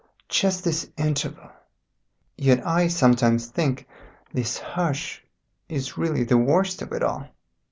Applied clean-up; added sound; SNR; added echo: none; none; none; none.